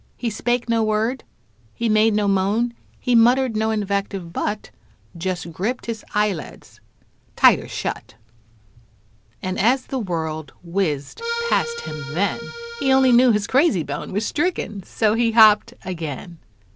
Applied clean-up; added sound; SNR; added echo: none; Accordion; 7 dB; none.